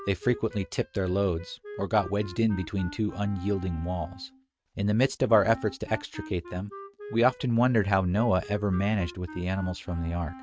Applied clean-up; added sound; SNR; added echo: neural mask model RNNoise.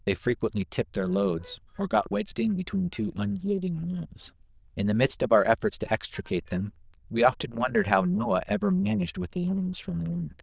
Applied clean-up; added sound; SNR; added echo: neural diffusion model UNIVERSE++.